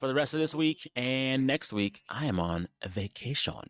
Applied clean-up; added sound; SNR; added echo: neural mask model DeepFilterNet 3.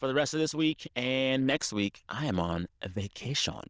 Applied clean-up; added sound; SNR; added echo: neural diffusion model UNIVERSE++.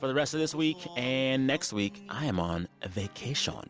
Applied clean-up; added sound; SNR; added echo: none; none; none; none.